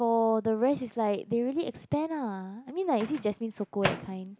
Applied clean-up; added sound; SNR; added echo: none; Microwave oven; 13 dB; none.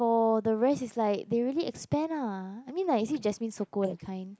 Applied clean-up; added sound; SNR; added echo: neural mask model Resemble Enhance denoiser.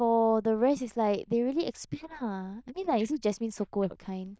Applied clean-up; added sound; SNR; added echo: neural diffusion model UNIVERSE++.